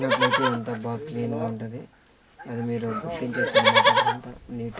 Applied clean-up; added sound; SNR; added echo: none; Livestock, farm animals, working animals; -4 dB; reverberation time 0.2 s.